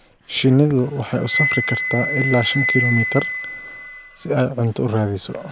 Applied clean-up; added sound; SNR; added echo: none; Wind instrument, woodwind instrument; 5 dB; none.